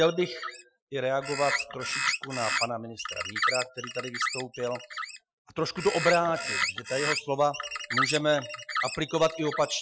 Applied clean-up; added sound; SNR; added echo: classical method Wiener filter.